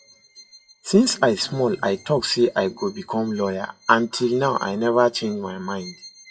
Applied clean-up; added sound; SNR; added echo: classical method WPE with log-MMSE.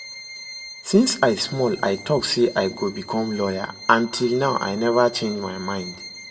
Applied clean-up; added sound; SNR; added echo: none; Bowed string instrument; 16 dB; reverberation time 1.3 s.